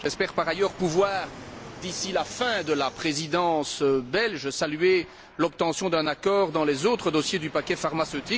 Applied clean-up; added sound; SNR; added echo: none; Fixed-wing aircraft, airplane; 19 dB; none.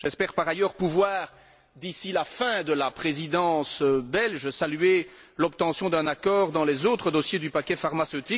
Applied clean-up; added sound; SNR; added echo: none; none; none; none.